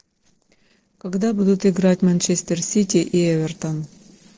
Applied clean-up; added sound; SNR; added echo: neural separator model SepFormer DNS4.